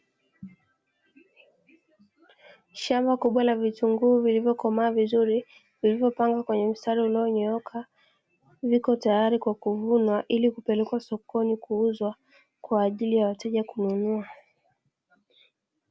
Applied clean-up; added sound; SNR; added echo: none; none; none; none.